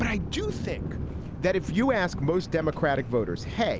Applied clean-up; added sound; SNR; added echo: none; Thunder; 7 dB; none.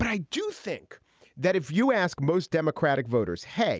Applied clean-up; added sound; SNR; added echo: none; none; none; none.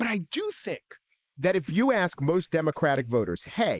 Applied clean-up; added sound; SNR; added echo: neural mask model Resemble Enhance denoiser.